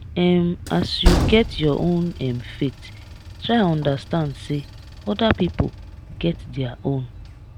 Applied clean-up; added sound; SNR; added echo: none; Train; 6 dB; none.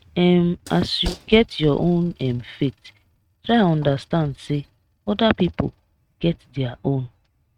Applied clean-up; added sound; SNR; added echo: neural mask model RNNoise.